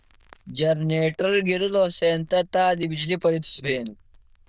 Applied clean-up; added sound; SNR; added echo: neural diffusion model UNIVERSE++.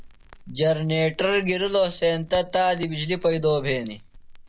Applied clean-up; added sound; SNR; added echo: none; Crackle; 19 dB; none.